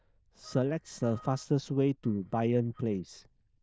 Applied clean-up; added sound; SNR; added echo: neural diffusion model UNIVERSE++.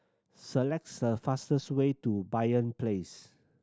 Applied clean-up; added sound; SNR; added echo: none; none; none; none.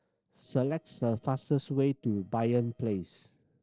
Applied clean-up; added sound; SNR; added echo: neural separator model SepFormer DNS4.